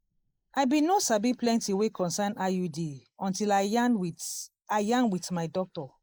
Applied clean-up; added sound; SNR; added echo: neural mask model Resemble Enhance denoiser.